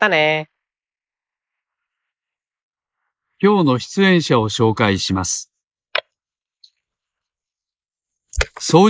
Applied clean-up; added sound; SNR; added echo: neural mask model Resemble Enhance denoiser.